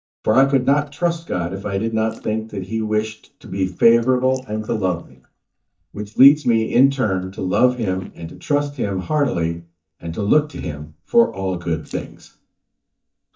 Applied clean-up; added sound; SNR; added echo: neural mask model DeepFilterNet 3.